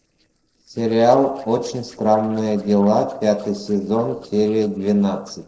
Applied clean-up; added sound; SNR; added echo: neural separator model SepFormer DNS4.